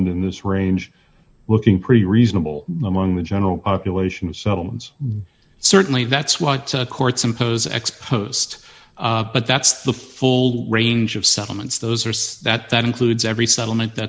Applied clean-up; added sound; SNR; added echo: none; none; none; none.